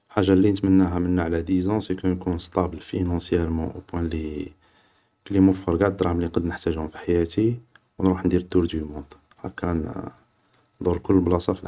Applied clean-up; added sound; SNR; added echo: none; none; none; none.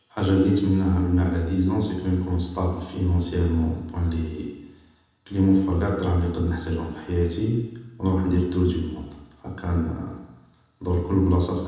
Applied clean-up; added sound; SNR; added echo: none; none; none; reverberation time 1.0 s.